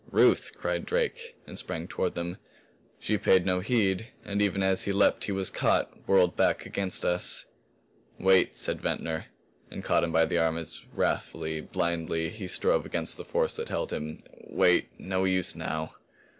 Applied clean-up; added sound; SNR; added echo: none; none; none; none.